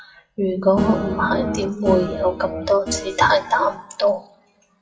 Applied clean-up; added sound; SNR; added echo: classical method WPE with log-MMSE.